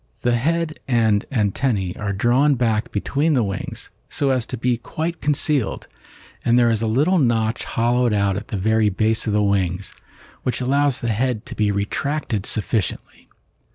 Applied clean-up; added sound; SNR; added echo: none; none; none; none.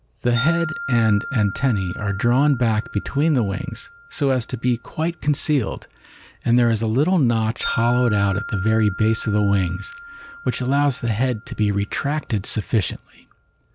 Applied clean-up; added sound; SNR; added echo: none; Wind chime; 14 dB; none.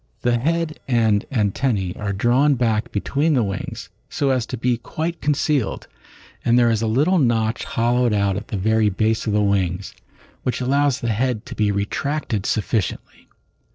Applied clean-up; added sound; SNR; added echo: neural separator model SepFormer DNS4.